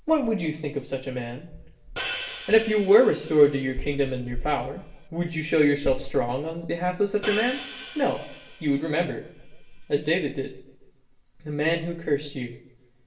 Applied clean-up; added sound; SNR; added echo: none; Hi-hat; 14 dB; reverberation time 0.8 s.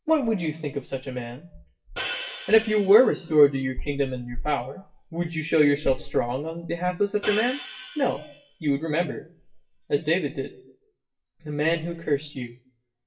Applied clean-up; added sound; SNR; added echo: classical method WPE with log-MMSE.